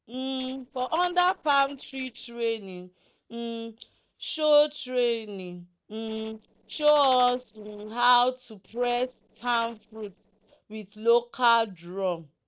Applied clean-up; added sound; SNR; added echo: neural separator model SepFormer DNS4.